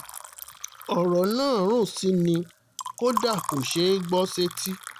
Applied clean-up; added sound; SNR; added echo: none; Liquid; 12 dB; none.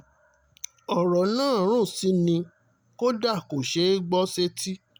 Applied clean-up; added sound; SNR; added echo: none; none; none; none.